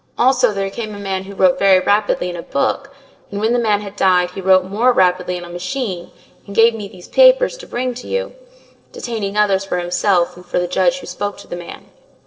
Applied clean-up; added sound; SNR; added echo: neural separator model SepFormer DNS4.